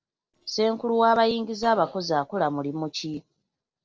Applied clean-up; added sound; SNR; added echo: neural separator model SepFormer DNS4.